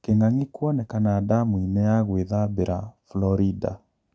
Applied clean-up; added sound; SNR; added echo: none; none; none; none.